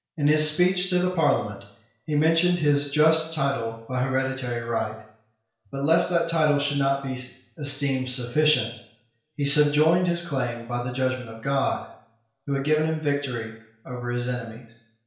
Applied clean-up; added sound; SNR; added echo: none; none; none; reverberation time 0.5 s.